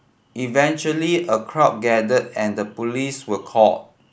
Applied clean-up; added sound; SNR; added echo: none; none; none; none.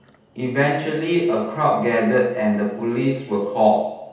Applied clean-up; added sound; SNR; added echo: none; Bird; 19 dB; reverberation time 0.8 s.